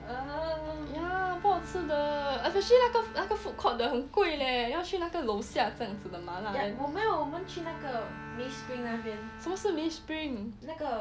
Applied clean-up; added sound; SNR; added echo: none; Bowed string instrument + Bowed string instrument; 15 dB; none.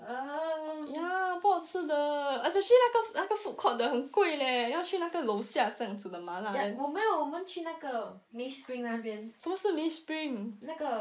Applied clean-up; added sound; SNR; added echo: neural mask model Resemble Enhance denoiser.